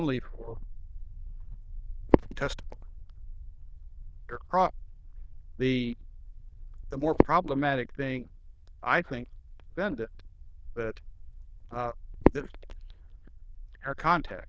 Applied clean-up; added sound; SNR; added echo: neural diffusion model UNIVERSE++.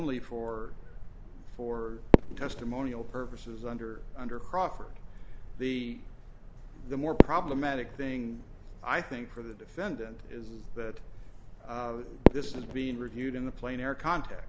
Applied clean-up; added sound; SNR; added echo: none; Fireworks; -2 dB; none.